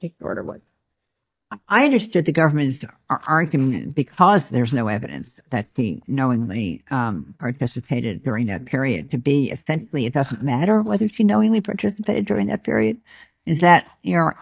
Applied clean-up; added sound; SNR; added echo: neural mask model DeepFilterNet 3.